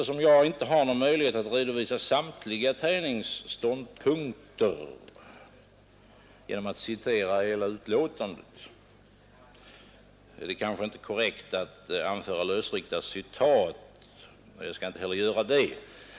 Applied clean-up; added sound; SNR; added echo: none; none; none; none.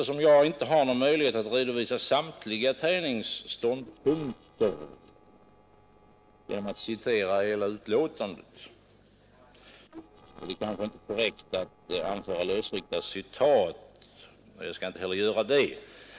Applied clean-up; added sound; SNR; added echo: neural separator model SepFormer DNS4.